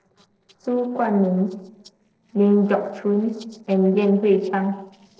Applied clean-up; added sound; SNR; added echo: neural separator model SepFormer DNS4.